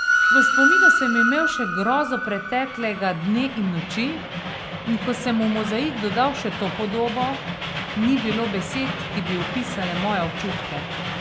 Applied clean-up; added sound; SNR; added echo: none; Train; -1 dB; none.